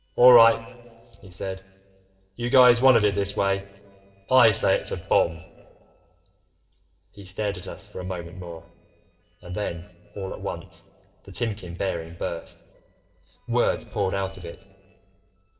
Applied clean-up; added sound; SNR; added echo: neural separator model SepFormer DNS4.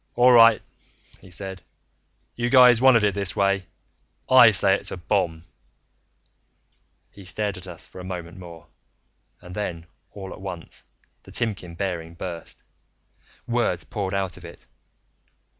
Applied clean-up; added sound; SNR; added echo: none; none; none; none.